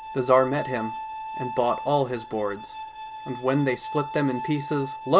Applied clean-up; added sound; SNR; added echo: none; Bowed string instrument; 10 dB; none.